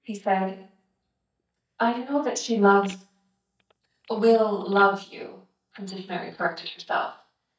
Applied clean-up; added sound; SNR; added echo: neural mask model DeepFilterNet 3.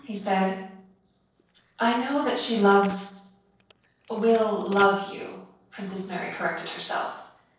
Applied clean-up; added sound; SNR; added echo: neural separator model SepFormer DNS4.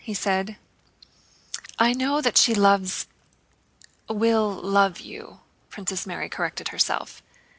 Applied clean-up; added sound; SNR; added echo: none; none; none; none.